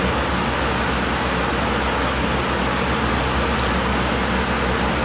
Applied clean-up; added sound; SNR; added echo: none; Plucked string instrument + Wind instrument, woodwind instrument; 20 dB; none.